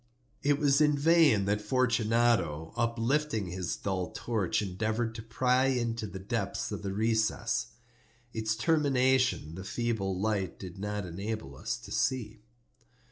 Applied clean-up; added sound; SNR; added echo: none; none; none; none.